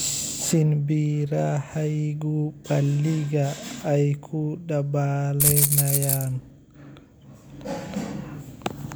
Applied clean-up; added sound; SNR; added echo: none; Rattle (instrument); -2 dB; none.